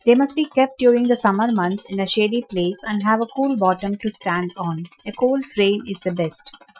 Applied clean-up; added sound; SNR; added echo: classical method Wiener filter.